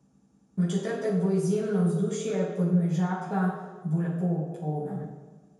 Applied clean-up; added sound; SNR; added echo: none; none; none; reverberation time 1.1 s.